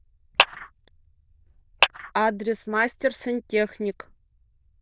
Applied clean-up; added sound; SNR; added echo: neural diffusion model UNIVERSE++.